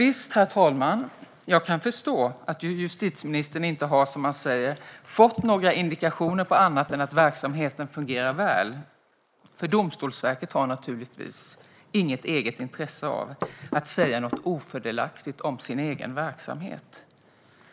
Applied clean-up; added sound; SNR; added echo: neural mask model Resemble Enhance denoiser.